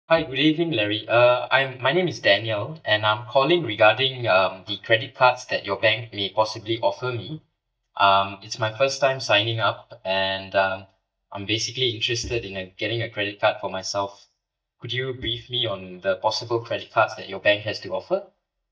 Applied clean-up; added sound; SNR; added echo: neural mask model DeepFilterNet 3.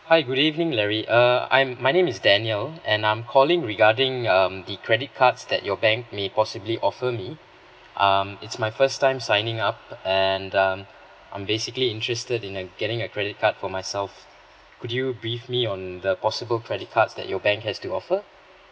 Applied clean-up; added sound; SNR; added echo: none; none; none; none.